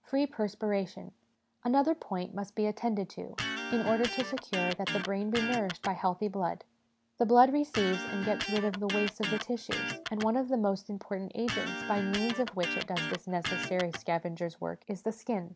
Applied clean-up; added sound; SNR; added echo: none; Electric guitar; 5 dB; none.